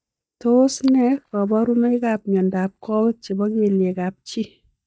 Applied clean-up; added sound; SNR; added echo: neural mask model DeepFilterNet 3.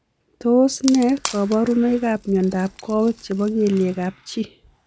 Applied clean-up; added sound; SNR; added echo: none; Wood; 16 dB; none.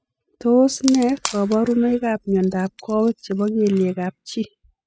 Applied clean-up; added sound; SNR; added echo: classical method spectral subtraction.